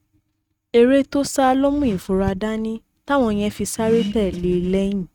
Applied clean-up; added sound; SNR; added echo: neural mask model RNNoise.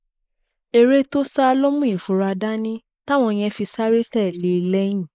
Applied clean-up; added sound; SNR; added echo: neural mask model Resemble Enhance denoiser.